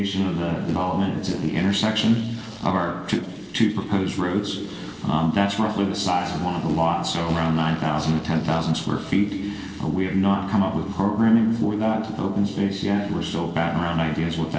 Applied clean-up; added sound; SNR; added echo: neural separator model SepFormer DNS4.